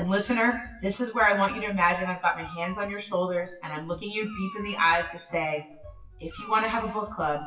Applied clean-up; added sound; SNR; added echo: classical method WPE with log-MMSE.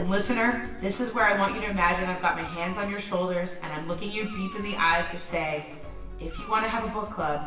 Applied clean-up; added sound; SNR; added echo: none; Meow; 20 dB; reverberation time 1.0 s.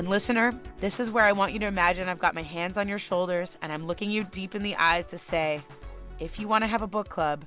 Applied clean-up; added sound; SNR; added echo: none; none; none; none.